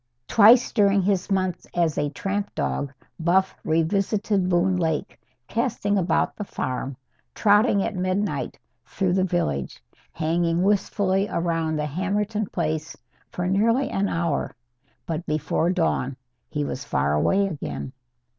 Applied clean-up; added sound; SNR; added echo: none; none; none; none.